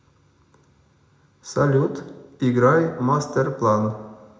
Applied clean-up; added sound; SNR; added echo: none; none; none; reverberation time 0.5 s.